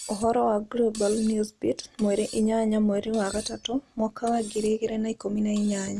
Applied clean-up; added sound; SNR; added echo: none; Cutlery, silverware; 19 dB; none.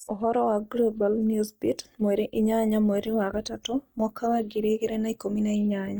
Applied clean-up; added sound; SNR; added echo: neural mask model DeepFilterNet 3.